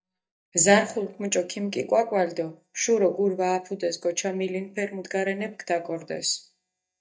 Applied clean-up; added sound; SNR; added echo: neural mask model DeepFilterNet 3.